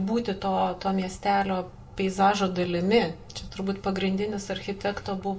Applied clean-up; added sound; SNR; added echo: none; none; none; reverberation time 0.3 s.